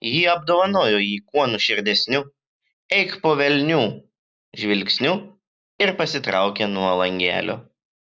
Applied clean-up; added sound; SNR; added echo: none; none; none; none.